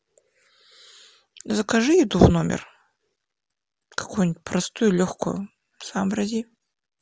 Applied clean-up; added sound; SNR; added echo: none; none; none; none.